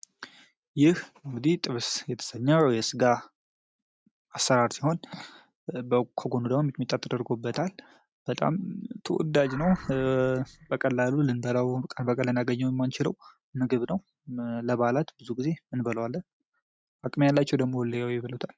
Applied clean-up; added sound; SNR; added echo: neural mask model RNNoise.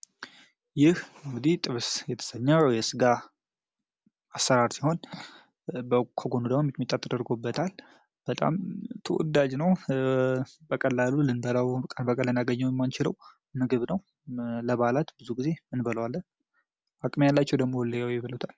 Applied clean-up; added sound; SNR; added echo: none; none; none; none.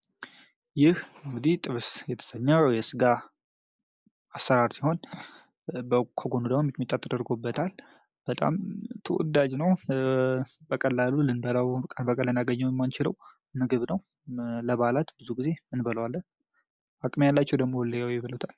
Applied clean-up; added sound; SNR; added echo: neural mask model Resemble Enhance denoiser.